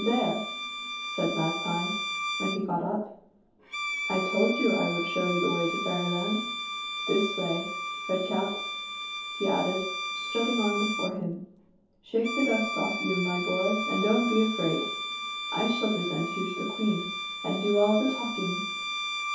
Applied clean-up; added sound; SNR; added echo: none; Bowed string instrument; 4 dB; reverberation time 0.6 s.